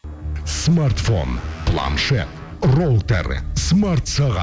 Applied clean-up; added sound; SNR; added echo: none; none; none; none.